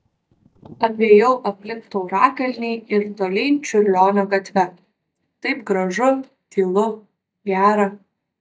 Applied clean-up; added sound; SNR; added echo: neural mask model DeepFilterNet 3.